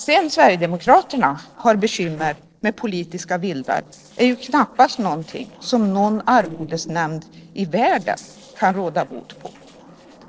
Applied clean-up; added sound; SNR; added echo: neural separator model SepFormer DNS4.